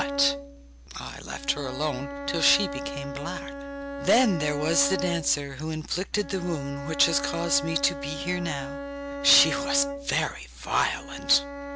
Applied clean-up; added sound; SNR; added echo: none; Bowed string instrument; 7 dB; none.